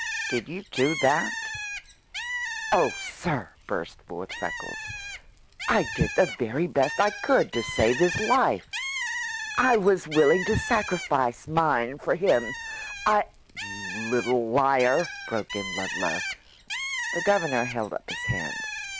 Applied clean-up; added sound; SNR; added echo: none; Bird; 8 dB; none.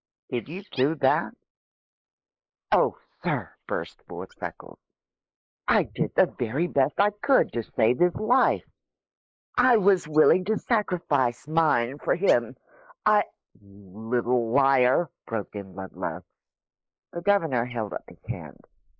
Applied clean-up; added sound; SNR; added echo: neural mask model Resemble Enhance denoiser.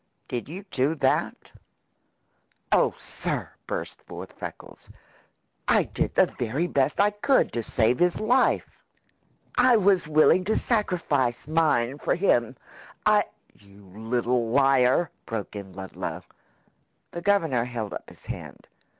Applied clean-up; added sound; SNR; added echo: none; none; none; none.